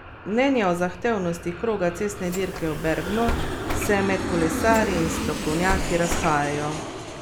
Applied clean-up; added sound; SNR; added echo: none; Aircraft + Bus; 4 dB; none.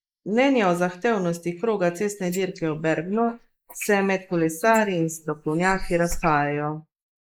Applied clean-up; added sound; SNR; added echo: neural mask model Resemble Enhance denoiser.